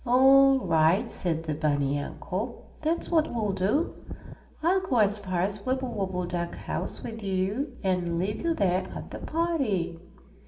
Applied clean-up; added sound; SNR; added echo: none; Wind; 12 dB; reverberation time 0.6 s.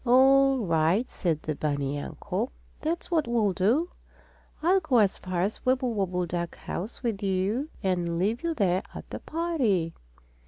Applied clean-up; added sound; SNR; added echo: none; none; none; none.